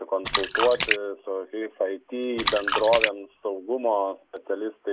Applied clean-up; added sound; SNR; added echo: none; Splash, splatter; 3 dB; none.